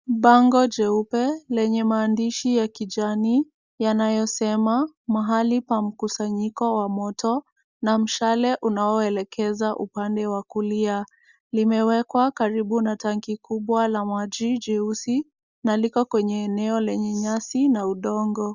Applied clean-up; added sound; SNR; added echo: none; none; none; none.